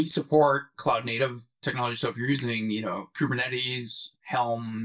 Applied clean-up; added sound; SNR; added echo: neural mask model DeepFilterNet 3.